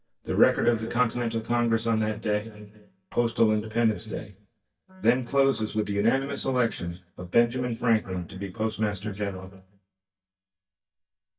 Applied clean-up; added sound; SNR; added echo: neural mask model DeepFilterNet 3.